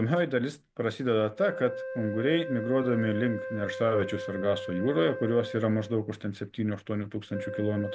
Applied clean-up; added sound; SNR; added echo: none; Wind instrument, woodwind instrument; 10 dB; none.